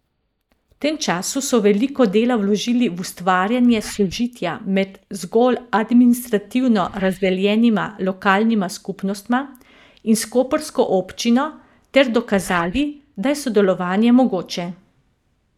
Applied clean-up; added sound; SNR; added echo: neural mask model DeepFilterNet 3.